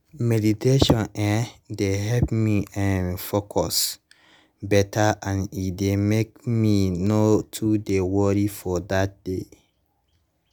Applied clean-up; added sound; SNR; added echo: none; none; none; none.